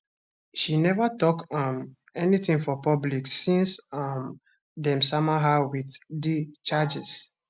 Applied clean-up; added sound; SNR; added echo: none; none; none; none.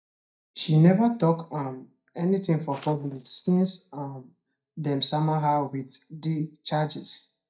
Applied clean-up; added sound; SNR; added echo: neural mask model DeepFilterNet 3.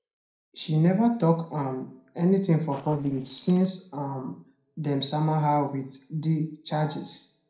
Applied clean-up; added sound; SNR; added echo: neural separator model SepFormer DNS4.